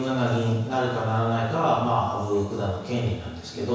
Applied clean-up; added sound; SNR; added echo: none; none; none; reverberation time 1.1 s.